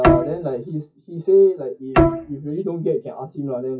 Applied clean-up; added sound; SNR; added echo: classical method WPE with log-MMSE.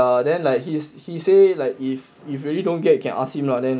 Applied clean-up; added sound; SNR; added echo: none; none; none; none.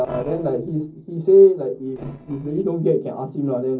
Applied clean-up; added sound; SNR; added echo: neural separator model SepFormer DNS4.